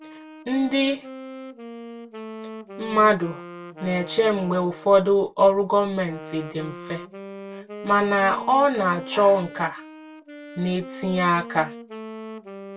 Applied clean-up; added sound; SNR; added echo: none; Wind instrument, woodwind instrument; 15 dB; reverberation time 0.1 s.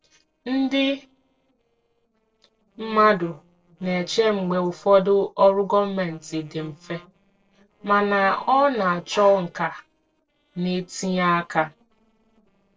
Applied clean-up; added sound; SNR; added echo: neural separator model SepFormer DNS4.